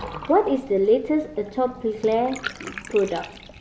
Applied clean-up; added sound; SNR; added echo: none; Bathtub (filling or washing) / Water; 15 dB; none.